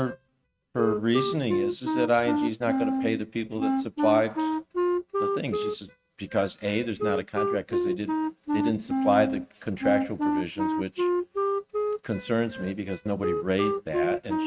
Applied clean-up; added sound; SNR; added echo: neural mask model RNNoise.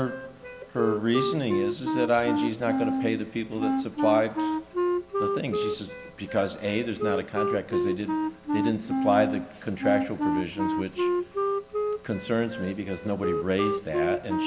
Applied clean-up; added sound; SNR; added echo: none; Wind instrument, woodwind instrument; 0 dB; none.